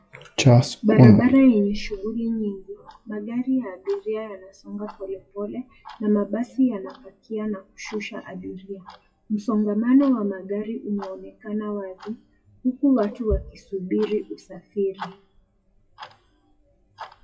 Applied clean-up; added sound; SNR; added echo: classical method WPE with log-MMSE.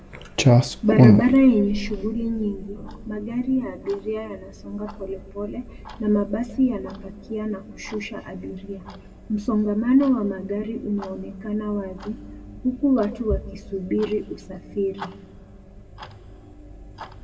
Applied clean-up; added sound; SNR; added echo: none; Clock; 3 dB; reverberation time 1.0 s.